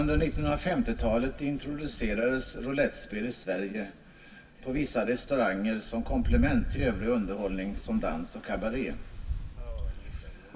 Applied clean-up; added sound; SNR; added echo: none; Rain; 5 dB; reverberation time 0.2 s.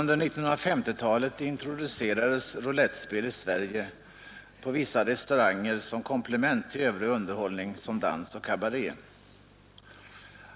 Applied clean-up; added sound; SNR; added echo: none; none; none; none.